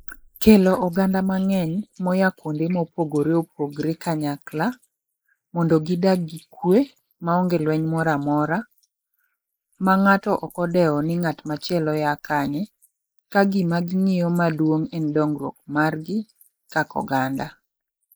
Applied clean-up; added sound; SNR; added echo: neural mask model Resemble Enhance denoiser.